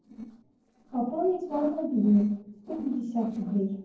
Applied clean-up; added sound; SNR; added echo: neural separator model SepFormer DNS4.